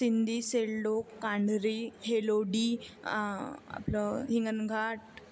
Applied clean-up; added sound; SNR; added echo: none; none; none; none.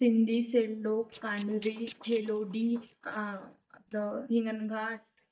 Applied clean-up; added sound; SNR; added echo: neural mask model DeepFilterNet 3.